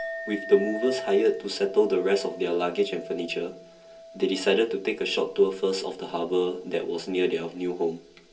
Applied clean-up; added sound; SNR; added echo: none; Chink, clink; 14 dB; reverberation time 0.3 s.